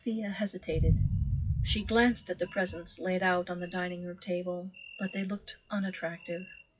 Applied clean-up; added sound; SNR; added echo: classical method WPE with log-MMSE.